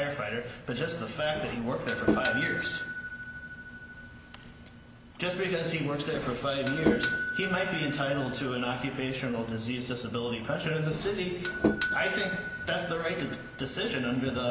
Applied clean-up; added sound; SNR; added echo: none; Doorbell; 4 dB; none.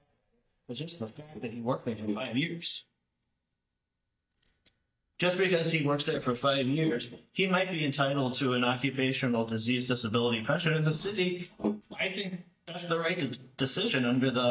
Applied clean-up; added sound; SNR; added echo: neural mask model DeepFilterNet 3.